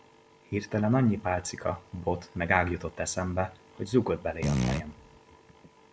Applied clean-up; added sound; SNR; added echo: none; Fart; -1 dB; none.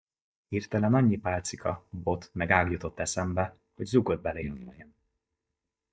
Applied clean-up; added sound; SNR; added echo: neural mask model DeepFilterNet 3.